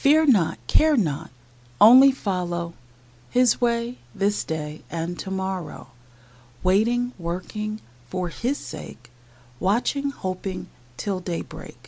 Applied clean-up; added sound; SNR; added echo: none; none; none; none.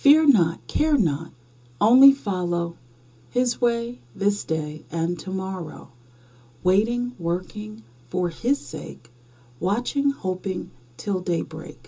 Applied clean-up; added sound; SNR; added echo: none; none; none; reverberation time 0.2 s.